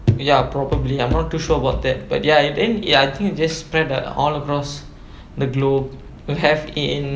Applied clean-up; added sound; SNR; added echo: none; none; none; none.